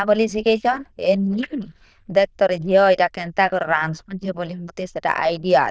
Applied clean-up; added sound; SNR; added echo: neural diffusion model UNIVERSE++.